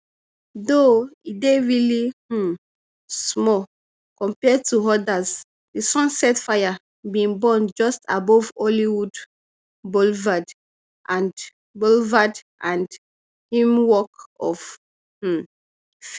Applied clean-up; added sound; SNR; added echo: none; none; none; none.